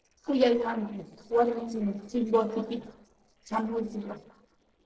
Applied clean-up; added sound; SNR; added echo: neural separator model SepFormer DNS4.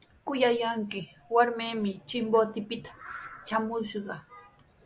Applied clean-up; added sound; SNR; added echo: none; none; none; none.